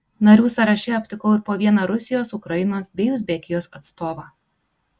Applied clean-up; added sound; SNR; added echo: none; none; none; none.